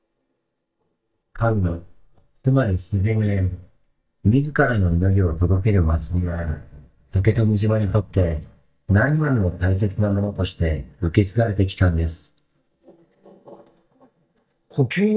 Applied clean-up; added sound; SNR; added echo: neural mask model DeepFilterNet 3.